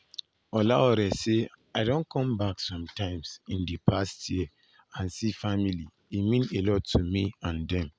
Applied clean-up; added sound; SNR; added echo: none; none; none; none.